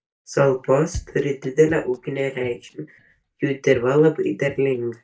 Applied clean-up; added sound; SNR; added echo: neural mask model DeepFilterNet 3.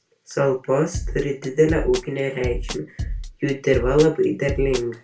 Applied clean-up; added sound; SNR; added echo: none; Drum kit; 8 dB; reverberation time 0.3 s.